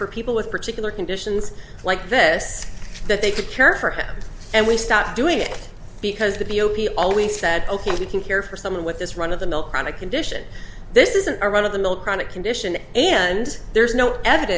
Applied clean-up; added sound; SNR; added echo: none; none; none; none.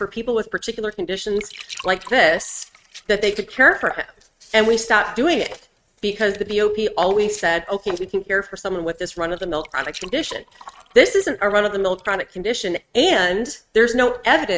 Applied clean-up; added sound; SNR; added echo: neural mask model RNNoise.